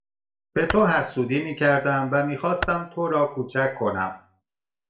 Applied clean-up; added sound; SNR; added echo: none; Computer keyboard; 11 dB; reverberation time 0.3 s.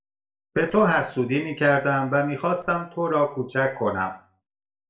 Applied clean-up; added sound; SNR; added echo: neural separator model SepFormer DNS4.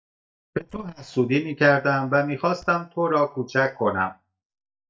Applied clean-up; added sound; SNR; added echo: neural mask model DeepFilterNet 3.